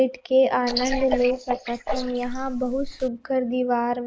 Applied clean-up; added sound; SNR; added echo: neural mask model Resemble Enhance denoiser.